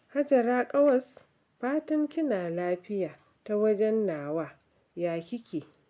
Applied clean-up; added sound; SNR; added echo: none; none; none; none.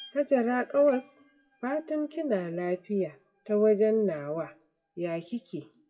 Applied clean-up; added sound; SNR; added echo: classical method WPE with log-MMSE.